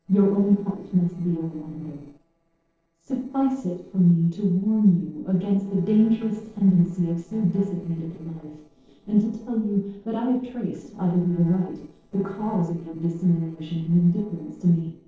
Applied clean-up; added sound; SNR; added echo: neural separator model SepFormer DNS4.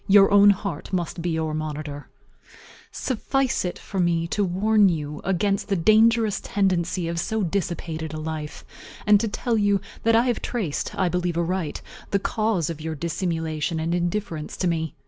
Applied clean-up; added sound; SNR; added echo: none; none; none; none.